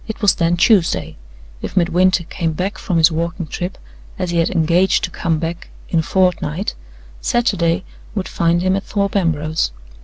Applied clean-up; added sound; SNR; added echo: none; none; none; none.